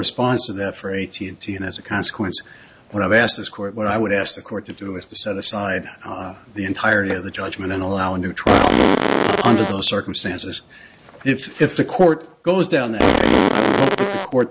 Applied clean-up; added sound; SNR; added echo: none; Fart; -5 dB; none.